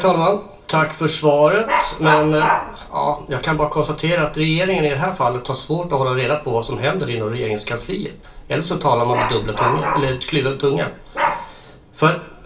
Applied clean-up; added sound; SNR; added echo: none; Dog; 7 dB; reverberation time 0.3 s.